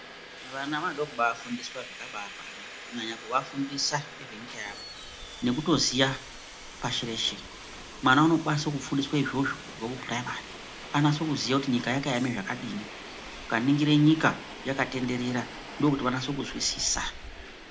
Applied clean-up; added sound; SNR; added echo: none; Subway, metro, underground; 13 dB; reverberation time 0.2 s.